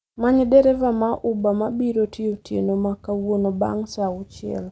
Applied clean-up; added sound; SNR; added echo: none; none; none; none.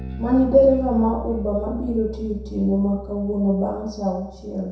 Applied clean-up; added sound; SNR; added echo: none; Bass guitar; 12 dB; reverberation time 0.7 s.